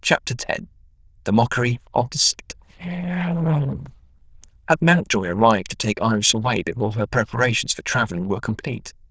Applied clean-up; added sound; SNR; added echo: neural diffusion model UNIVERSE++.